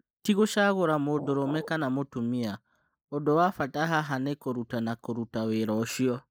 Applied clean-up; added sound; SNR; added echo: neural mask model Resemble Enhance denoiser.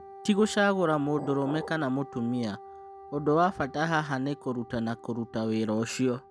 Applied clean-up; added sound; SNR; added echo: none; Glass + Wind instrument, woodwind instrument; 16 dB; none.